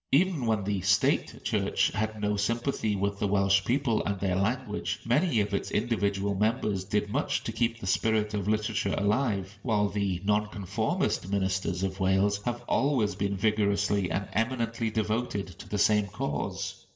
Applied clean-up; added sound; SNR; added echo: none; none; none; reverberation time 0.7 s.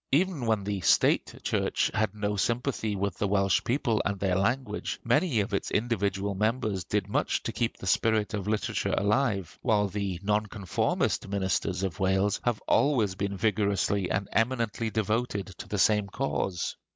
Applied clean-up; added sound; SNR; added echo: none; none; none; none.